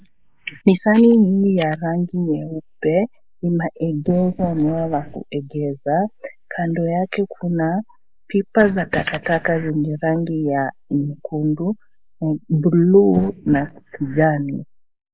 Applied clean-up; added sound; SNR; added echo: neural mask model Resemble Enhance denoiser.